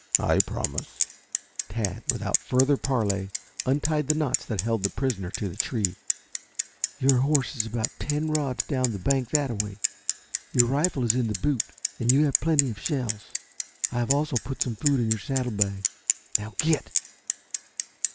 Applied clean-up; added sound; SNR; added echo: none; Bicycle; 4 dB; none.